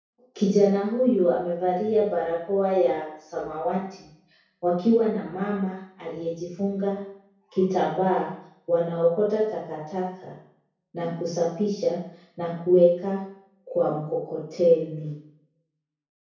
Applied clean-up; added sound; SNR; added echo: none; none; none; reverberation time 0.6 s.